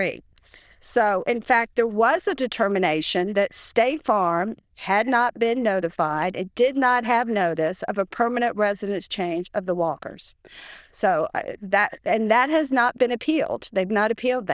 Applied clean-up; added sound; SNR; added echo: neural diffusion model UNIVERSE++.